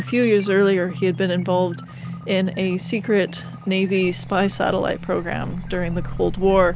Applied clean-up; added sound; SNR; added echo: none; none; none; none.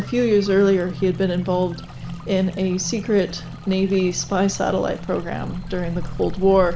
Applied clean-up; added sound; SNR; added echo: none; Stream; 19 dB; reverberation time 0.5 s.